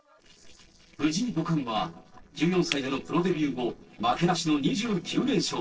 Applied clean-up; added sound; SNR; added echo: neural separator model SepFormer DNS4.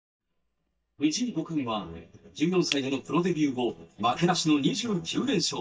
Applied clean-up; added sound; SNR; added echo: neural mask model DeepFilterNet 3.